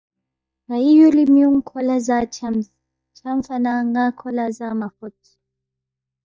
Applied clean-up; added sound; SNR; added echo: neural mask model DeepFilterNet 3.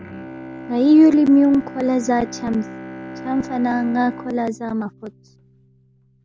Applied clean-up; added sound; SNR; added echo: none; Bowed string instrument; 16 dB; none.